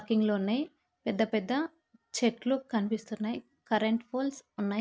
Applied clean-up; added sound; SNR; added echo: none; none; none; none.